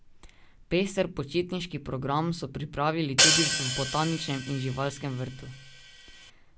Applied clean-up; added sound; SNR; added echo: none; Hi-hat; -2 dB; none.